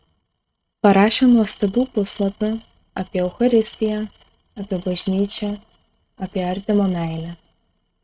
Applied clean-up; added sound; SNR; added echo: neural mask model RNNoise.